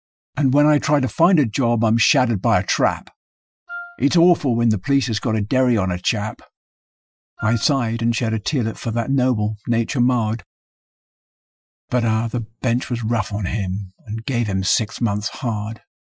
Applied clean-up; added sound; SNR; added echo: classical method Wiener filter.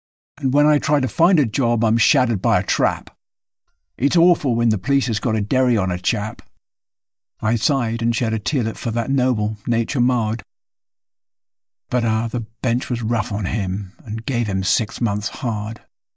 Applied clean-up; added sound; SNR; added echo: neural mask model DeepFilterNet 3.